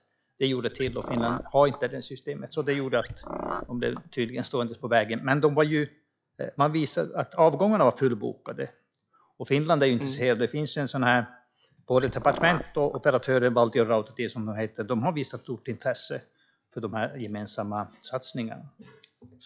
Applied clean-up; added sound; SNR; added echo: classical method log-MMSE.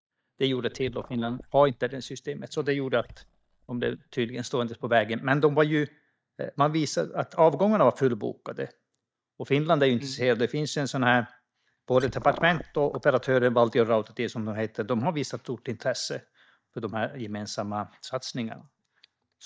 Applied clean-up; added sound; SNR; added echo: neural mask model DeepFilterNet 3.